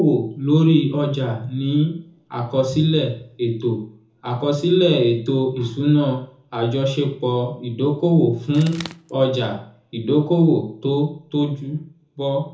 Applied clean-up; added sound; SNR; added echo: none; Bird; 16 dB; reverberation time 0.6 s.